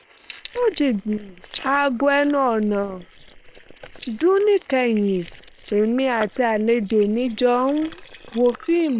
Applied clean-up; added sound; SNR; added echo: neural separator model SepFormer WHAM!.